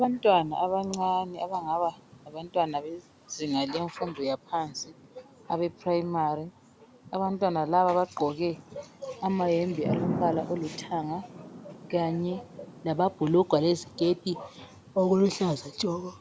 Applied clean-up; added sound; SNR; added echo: none; Thunder / Rain; 14 dB; none.